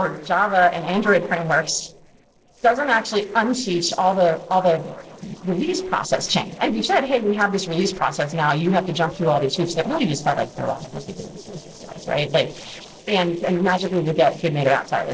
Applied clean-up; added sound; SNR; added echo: neural separator model SepFormer DNS4.